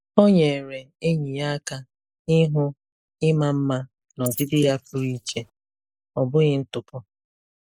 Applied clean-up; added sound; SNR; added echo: neural mask model Resemble Enhance denoiser.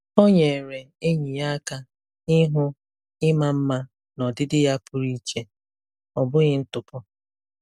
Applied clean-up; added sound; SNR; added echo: none; none; none; none.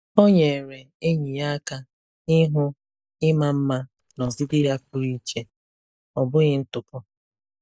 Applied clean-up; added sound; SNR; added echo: neural mask model DeepFilterNet 3.